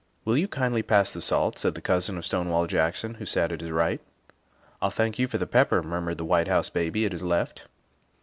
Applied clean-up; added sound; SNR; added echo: none; none; none; none.